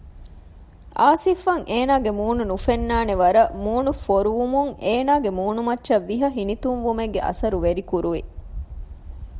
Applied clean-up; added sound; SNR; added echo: none; none; none; none.